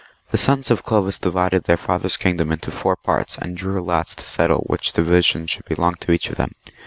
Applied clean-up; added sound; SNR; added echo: none; none; none; none.